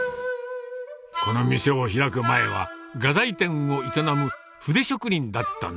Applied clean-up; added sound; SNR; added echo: none; none; none; none.